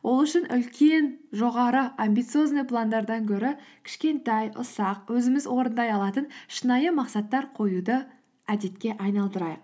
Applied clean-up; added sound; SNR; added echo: none; none; none; none.